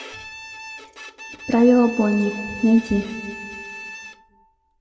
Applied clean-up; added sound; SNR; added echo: none; Bowed string instrument; 14 dB; reverberation time 1.9 s.